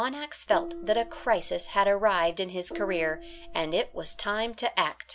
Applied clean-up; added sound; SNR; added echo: none; Gong; 12 dB; none.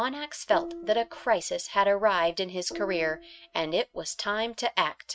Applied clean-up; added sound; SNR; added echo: neural mask model RNNoise.